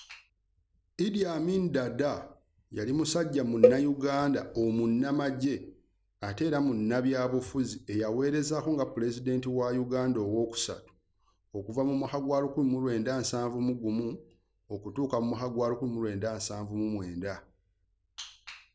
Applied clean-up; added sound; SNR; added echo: none; Cowbell; -2 dB; none.